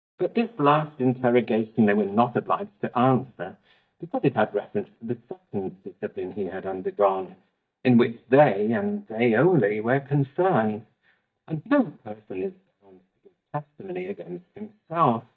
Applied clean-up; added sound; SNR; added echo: neural mask model DeepFilterNet 3.